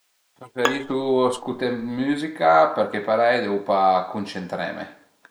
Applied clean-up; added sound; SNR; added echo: none; Bowed string instrument; 10 dB; none.